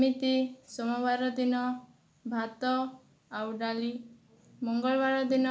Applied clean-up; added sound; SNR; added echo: none; none; none; none.